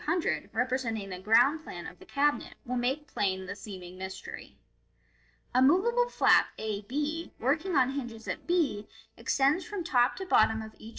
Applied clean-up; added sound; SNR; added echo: neural separator model SepFormer DNS4.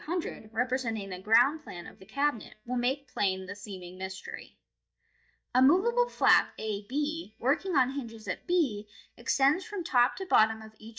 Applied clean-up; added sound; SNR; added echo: neural mask model DeepFilterNet 3.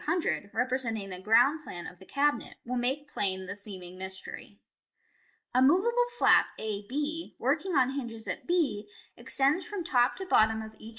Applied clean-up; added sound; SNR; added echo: neural mask model Resemble Enhance denoiser.